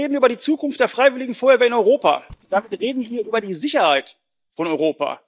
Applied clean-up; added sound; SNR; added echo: neural mask model DeepFilterNet 3.